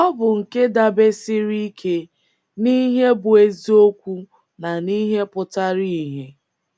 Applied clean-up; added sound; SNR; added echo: none; none; none; none.